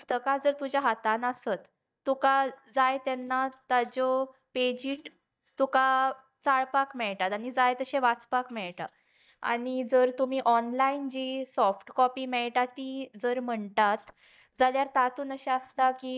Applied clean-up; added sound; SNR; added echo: neural mask model DeepFilterNet 3.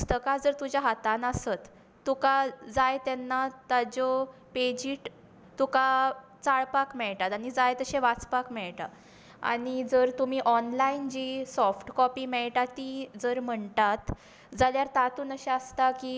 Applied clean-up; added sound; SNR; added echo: none; none; none; none.